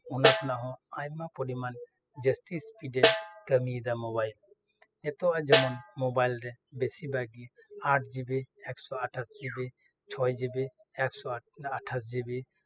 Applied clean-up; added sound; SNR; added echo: classical method spectral subtraction.